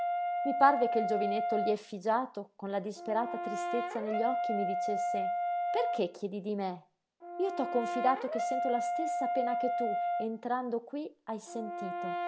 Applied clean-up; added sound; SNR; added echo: none; Brass instrument; 0 dB; none.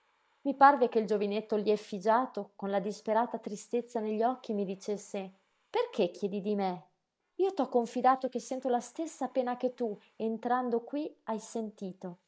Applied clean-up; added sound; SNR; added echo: neural mask model Resemble Enhance denoiser.